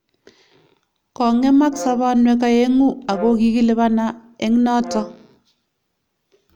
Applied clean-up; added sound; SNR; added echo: none; Brass instrument; 16 dB; none.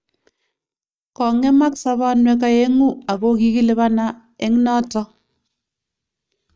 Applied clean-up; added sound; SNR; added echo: neural mask model DeepFilterNet 3.